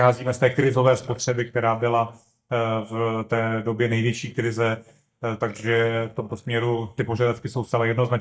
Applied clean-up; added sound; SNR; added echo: neural mask model DeepFilterNet 3.